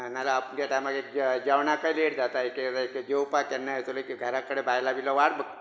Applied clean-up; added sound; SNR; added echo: none; none; none; none.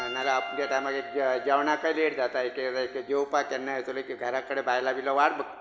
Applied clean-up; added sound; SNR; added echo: none; Piano; 14 dB; none.